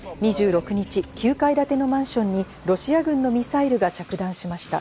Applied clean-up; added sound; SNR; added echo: none; none; none; none.